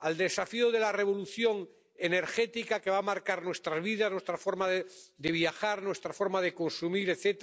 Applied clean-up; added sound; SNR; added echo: none; none; none; none.